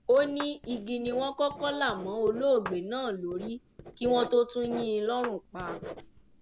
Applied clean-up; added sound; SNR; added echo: none; Writing + Clapping; 14 dB; none.